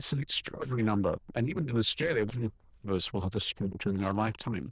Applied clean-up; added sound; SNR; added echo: neural diffusion model UNIVERSE++.